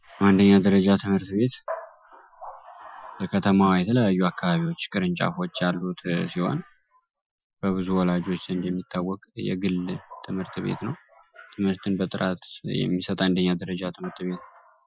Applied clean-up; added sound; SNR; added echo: classical method Wiener filter.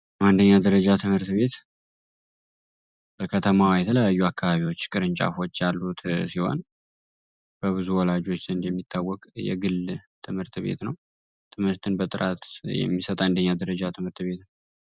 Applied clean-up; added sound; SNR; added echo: none; none; none; none.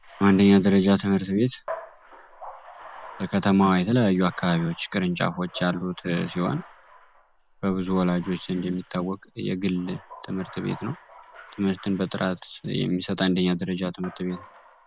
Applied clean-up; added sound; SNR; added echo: none; Bathtub (filling or washing); 20 dB; none.